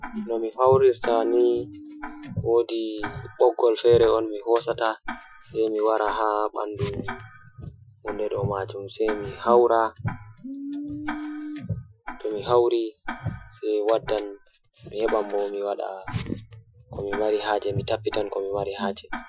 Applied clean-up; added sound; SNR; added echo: classical method Wiener filter.